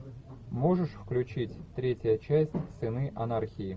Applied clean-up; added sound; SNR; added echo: none; none; none; none.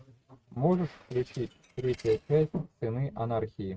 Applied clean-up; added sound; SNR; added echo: neural mask model RNNoise.